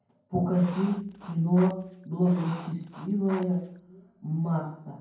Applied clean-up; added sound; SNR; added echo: none; Writing; 17 dB; reverberation time 0.9 s.